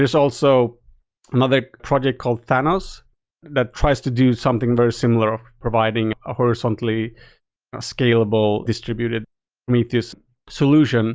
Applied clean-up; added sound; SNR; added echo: none; none; none; none.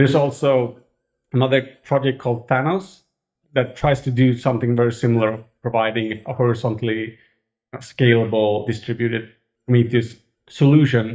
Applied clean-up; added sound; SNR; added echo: neural mask model DeepFilterNet 3.